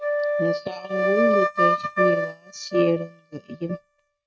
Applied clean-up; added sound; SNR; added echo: neural mask model RNNoise.